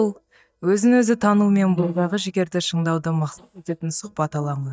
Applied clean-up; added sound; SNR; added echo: neural mask model DeepFilterNet 3.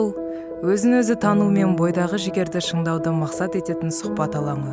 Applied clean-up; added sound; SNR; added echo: none; none; none; none.